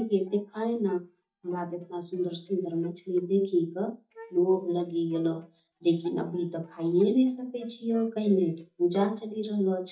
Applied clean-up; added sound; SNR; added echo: neural mask model DeepFilterNet 3.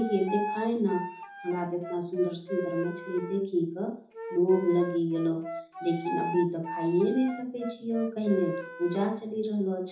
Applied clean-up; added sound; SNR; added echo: none; Wind instrument, woodwind instrument; 10 dB; reverberation time 0.6 s.